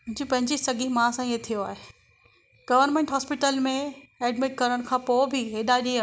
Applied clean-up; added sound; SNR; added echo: none; none; none; none.